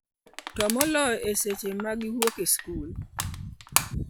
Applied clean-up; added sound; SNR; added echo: none; Crushing; 5 dB; none.